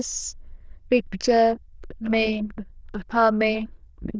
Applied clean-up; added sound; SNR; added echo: neural diffusion model UNIVERSE++.